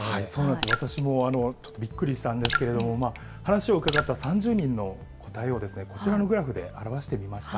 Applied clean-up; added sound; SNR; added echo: none; Raindrop / Splash, splatter; 4 dB; none.